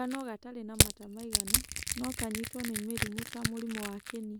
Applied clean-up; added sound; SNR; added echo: none; Crushing; -5 dB; none.